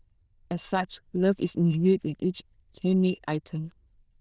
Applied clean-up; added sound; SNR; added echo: neural diffusion model UNIVERSE++.